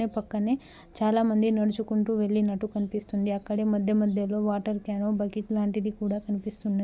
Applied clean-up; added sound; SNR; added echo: none; none; none; none.